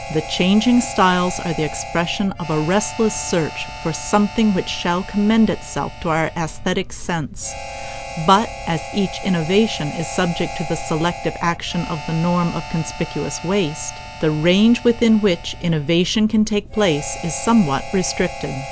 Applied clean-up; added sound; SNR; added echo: none; Harmonica; 13 dB; none.